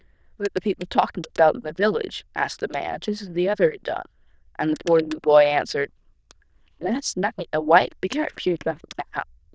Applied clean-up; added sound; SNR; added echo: neural diffusion model UNIVERSE++.